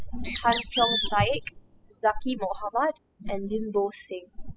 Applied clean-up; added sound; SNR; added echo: classical method spectral subtraction.